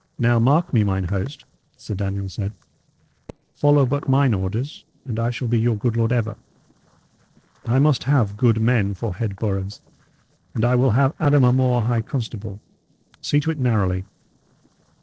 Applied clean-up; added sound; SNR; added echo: neural separator model SepFormer DNS4.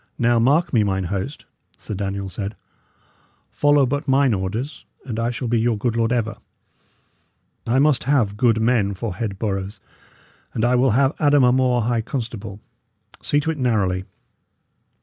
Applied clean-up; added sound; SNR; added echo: none; none; none; none.